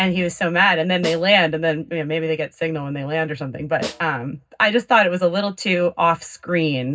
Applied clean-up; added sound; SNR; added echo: none; Snare drum; 16 dB; reverberation time 0.4 s.